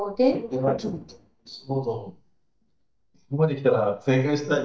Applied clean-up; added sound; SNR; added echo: neural mask model DeepFilterNet 3.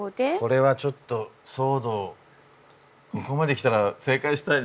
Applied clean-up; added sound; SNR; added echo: none; none; none; none.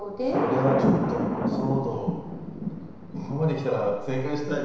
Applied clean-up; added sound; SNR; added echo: none; Thunder; 0 dB; reverberation time 1.0 s.